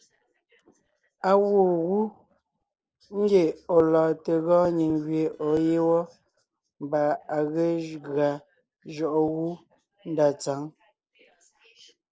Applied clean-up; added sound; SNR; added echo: neural separator model SepFormer DNS4.